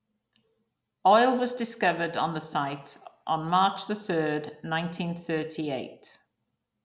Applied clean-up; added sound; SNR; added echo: none; none; none; none.